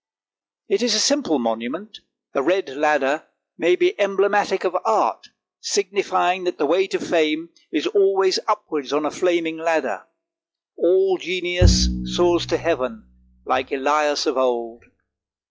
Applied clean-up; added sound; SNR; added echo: classical method log-MMSE.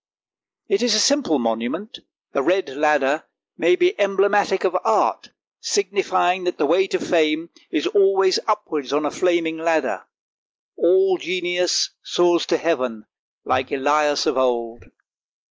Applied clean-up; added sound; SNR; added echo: neural mask model Resemble Enhance denoiser.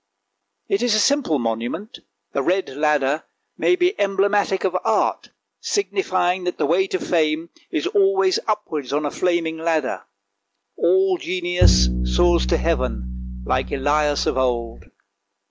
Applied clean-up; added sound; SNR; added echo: none; Bowed string instrument; 1 dB; none.